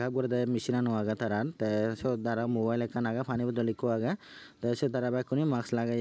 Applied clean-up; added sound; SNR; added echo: none; none; none; none.